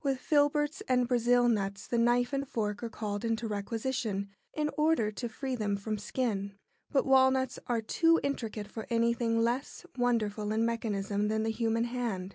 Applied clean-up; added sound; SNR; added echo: none; none; none; none.